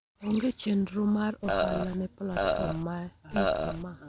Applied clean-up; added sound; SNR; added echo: none; Burping, eructation; -2 dB; none.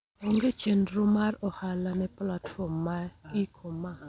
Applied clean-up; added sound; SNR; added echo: none; none; none; none.